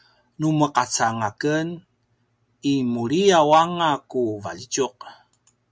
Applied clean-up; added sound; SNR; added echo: none; none; none; none.